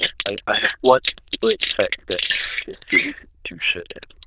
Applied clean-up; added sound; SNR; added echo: neural diffusion model UNIVERSE++.